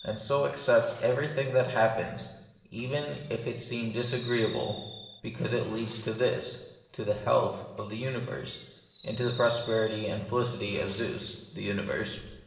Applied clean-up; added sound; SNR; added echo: none; Fireworks; 19 dB; reverberation time 1.0 s.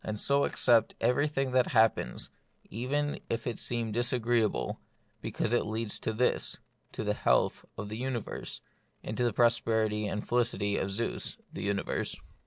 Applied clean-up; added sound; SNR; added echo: none; none; none; none.